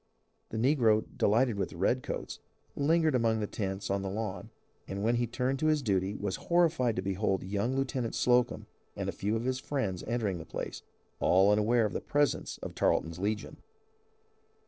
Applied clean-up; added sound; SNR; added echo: neural separator model SepFormer DNS4.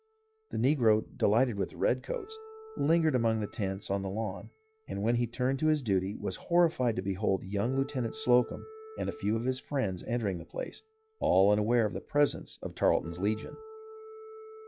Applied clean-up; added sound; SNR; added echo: classical method log-MMSE.